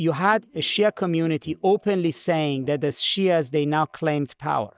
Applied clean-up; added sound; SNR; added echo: neural mask model DeepFilterNet 3.